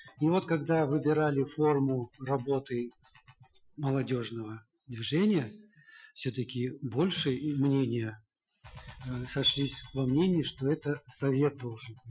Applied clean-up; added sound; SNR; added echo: classical method Wiener filter.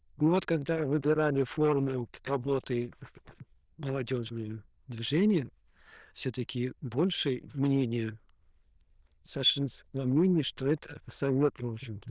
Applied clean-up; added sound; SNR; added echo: neural diffusion model UNIVERSE++.